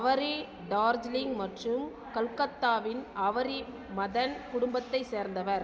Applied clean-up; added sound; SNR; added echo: none; none; none; none.